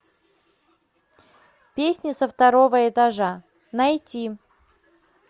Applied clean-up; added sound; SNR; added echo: none; none; none; none.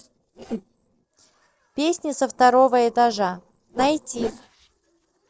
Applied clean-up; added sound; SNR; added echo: neural separator model SepFormer DNS4.